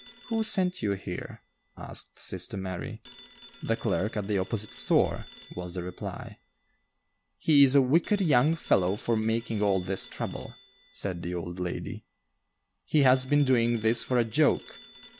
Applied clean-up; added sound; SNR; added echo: none; Telephone; 20 dB; none.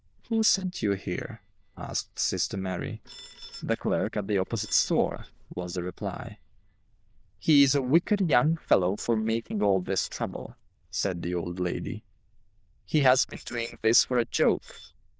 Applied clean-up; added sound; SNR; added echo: neural diffusion model UNIVERSE++.